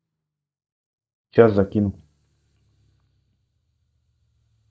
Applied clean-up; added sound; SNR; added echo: neural mask model DeepFilterNet 3.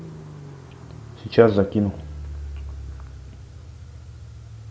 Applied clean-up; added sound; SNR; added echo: none; Car; 12 dB; none.